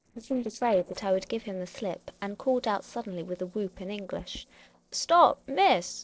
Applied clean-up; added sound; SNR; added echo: neural separator model SepFormer DNS4.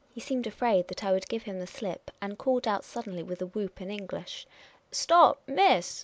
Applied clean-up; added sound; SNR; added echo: none; none; none; none.